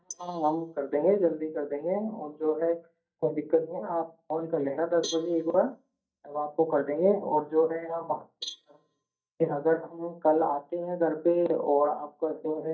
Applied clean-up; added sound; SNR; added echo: neural mask model DeepFilterNet 3.